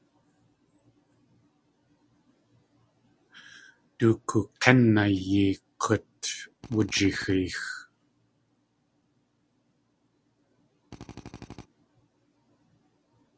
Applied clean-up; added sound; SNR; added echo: none; Drill; 14 dB; none.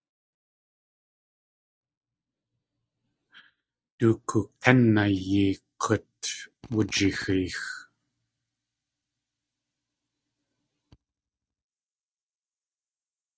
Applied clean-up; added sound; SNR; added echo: neural mask model DeepFilterNet 3.